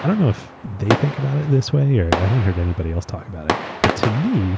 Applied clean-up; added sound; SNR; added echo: none; Fireworks; 7 dB; none.